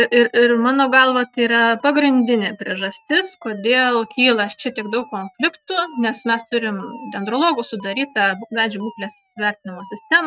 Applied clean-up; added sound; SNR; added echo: neural mask model RNNoise.